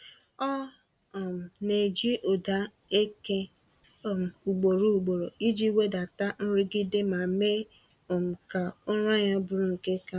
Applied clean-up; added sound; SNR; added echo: none; none; none; none.